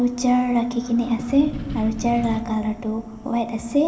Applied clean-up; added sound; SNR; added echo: none; Wind; 14 dB; reverberation time 0.4 s.